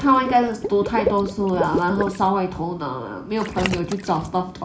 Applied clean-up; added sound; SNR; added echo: none; Water / Liquid; 8 dB; reverberation time 0.4 s.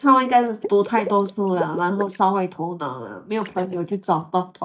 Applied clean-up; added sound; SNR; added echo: neural mask model DeepFilterNet 3.